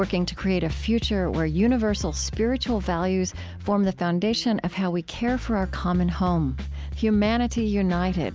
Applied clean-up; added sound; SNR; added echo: none; none; none; none.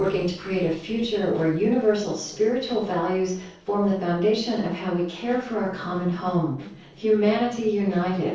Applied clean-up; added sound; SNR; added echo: neural separator model SepFormer DNS4.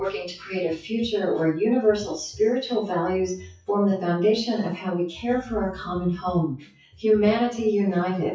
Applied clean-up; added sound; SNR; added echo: classical method WPE with log-MMSE.